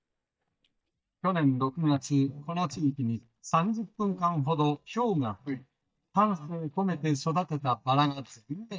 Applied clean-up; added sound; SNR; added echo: neural mask model DeepFilterNet 3.